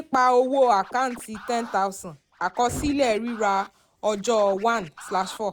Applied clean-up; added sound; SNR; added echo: none; Scratching (performance technique); 20 dB; none.